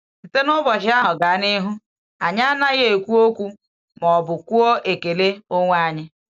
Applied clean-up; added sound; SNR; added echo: none; none; none; none.